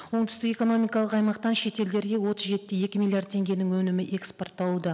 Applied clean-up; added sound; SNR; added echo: none; none; none; none.